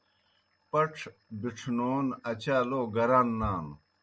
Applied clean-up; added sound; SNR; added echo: none; none; none; none.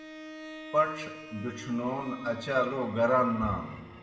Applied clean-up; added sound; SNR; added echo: none; Bowed string instrument; 15 dB; reverberation time 1.9 s.